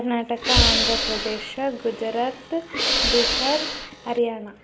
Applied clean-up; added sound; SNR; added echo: none; Hiss / Breathing; -2 dB; none.